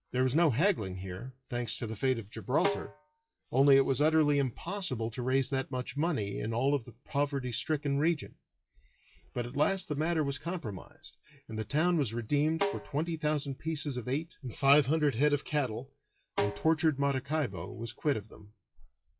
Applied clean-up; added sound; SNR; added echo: classical method log-MMSE.